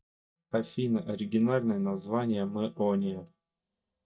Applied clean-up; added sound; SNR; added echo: neural mask model DeepFilterNet 3.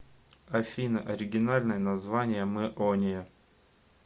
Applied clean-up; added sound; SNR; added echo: none; none; none; none.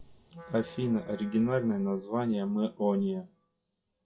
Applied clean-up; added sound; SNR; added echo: classical method WPE with log-MMSE.